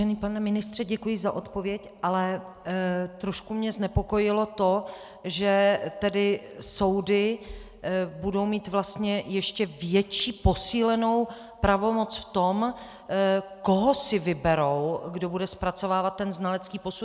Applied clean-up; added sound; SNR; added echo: none; none; none; none.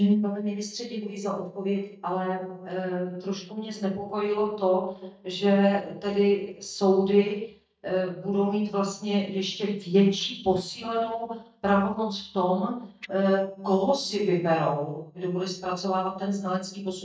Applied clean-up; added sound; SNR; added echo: neural mask model DeepFilterNet 3.